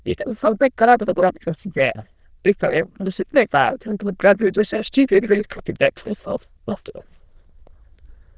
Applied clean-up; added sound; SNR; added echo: neural diffusion model UNIVERSE++.